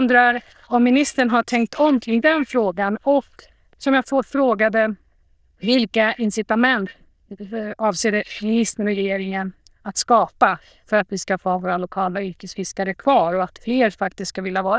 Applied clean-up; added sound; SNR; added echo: neural diffusion model UNIVERSE++.